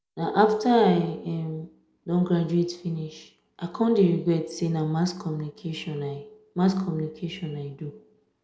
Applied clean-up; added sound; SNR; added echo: none; none; none; none.